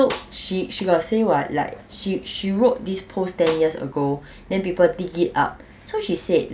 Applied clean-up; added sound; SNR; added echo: none; Snare drum; 15 dB; none.